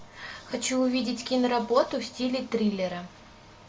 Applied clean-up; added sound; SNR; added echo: none; none; none; none.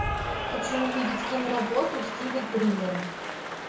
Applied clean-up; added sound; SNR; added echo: none; Applause / Cheering; 2 dB; reverberation time 0.6 s.